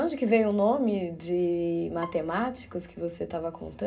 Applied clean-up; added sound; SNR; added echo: none; Bowed string instrument; 20 dB; reverberation time 0.2 s.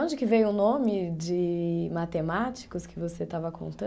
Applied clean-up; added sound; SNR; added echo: none; none; none; none.